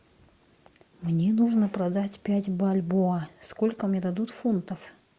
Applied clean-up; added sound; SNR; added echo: none; none; none; none.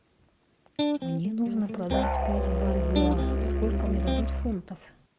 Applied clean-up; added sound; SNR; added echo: none; Musical instrument + Electric guitar; -5 dB; none.